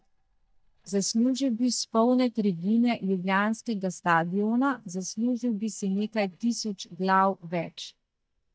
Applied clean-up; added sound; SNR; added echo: neural mask model DeepFilterNet 3.